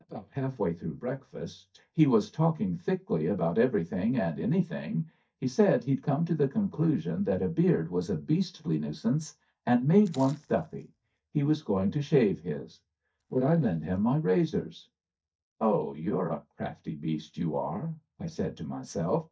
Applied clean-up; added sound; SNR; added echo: neural mask model DeepFilterNet 3.